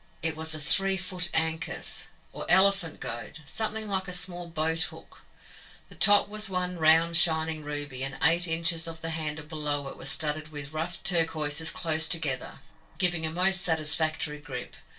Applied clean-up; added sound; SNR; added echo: none; none; none; reverberation time 0.2 s.